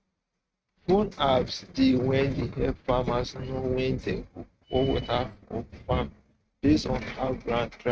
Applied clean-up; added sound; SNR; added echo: neural mask model RNNoise.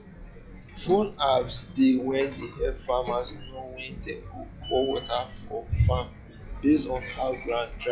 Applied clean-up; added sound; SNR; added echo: classical method log-MMSE.